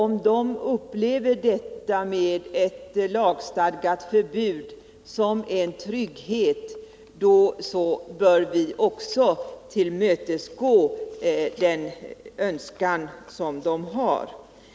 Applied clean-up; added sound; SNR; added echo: none; none; none; none.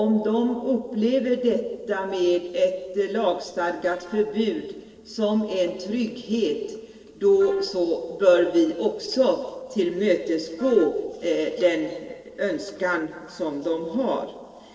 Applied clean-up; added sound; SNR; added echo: neural separator model SepFormer DNS4.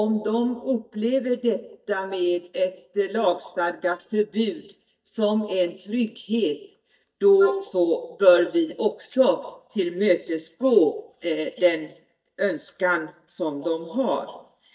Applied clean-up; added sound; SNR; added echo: neural mask model DeepFilterNet 3.